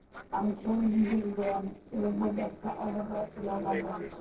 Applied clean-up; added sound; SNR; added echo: neural separator model SepFormer DNS4.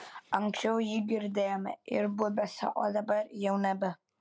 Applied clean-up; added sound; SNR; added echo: none; none; none; none.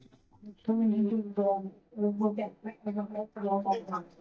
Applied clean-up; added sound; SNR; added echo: neural mask model DeepFilterNet 3.